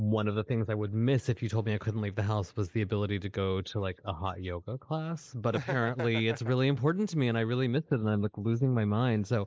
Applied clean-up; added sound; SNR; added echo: neural mask model Resemble Enhance denoiser.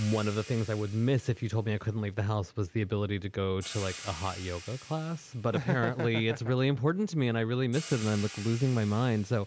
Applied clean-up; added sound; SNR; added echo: none; Hi-hat; 18 dB; none.